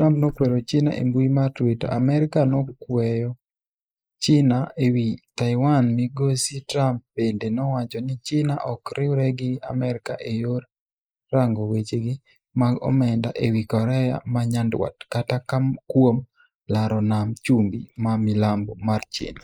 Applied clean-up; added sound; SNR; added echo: neural mask model Resemble Enhance denoiser.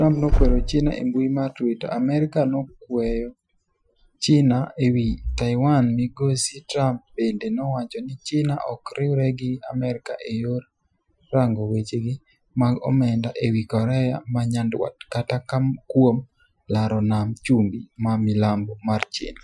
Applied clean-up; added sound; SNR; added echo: classical method Wiener filter.